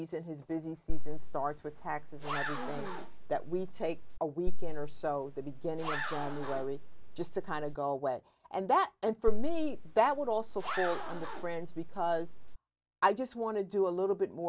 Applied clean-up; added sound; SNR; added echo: none; Zipper (clothing); -4 dB; none.